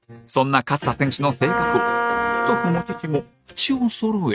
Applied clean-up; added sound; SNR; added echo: neural mask model RNNoise.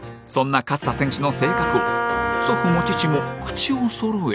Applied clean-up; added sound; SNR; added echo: none; Wind instrument, woodwind instrument; 2 dB; none.